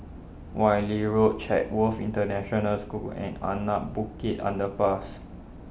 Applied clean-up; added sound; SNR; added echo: none; none; none; none.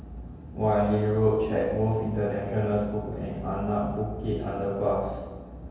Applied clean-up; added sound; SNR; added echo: none; none; none; reverberation time 1.2 s.